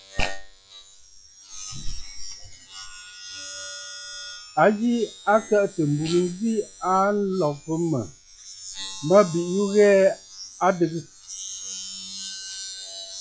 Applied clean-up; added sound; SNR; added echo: classical method log-MMSE.